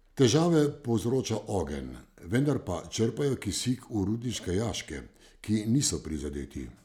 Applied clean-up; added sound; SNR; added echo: none; none; none; none.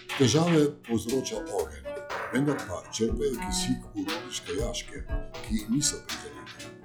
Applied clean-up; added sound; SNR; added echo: classical method log-MMSE.